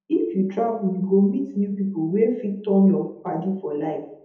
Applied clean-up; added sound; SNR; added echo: none; none; none; reverberation time 0.7 s.